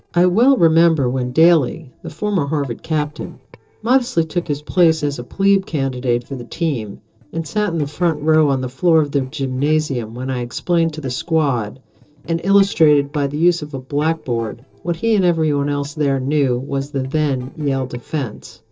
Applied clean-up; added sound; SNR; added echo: neural separator model SepFormer DNS4.